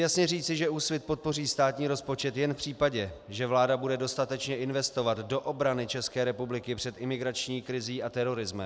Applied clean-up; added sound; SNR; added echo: none; none; none; none.